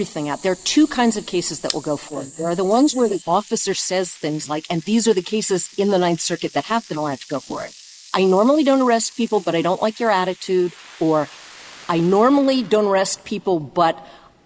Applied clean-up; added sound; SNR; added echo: neural mask model Resemble Enhance denoiser.